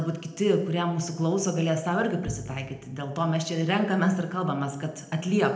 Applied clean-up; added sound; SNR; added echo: none; Piano; 16 dB; reverberation time 0.8 s.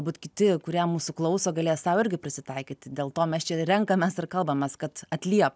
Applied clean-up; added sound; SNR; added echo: none; none; none; none.